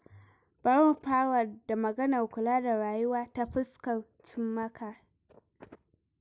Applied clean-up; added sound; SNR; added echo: none; none; none; none.